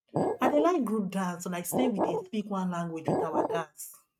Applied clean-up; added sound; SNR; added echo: neural mask model RNNoise.